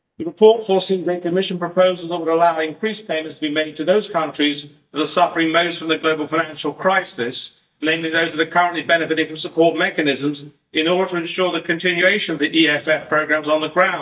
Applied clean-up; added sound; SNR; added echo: neural mask model DeepFilterNet 3.